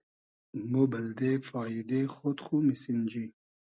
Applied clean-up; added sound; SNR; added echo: none; none; none; none.